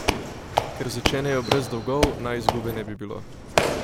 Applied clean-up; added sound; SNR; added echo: none; Squeak / Walk, footsteps; -2 dB; none.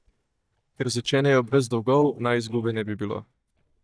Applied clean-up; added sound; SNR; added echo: neural mask model DeepFilterNet 3.